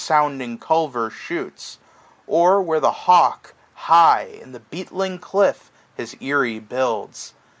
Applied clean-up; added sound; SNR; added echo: none; none; none; none.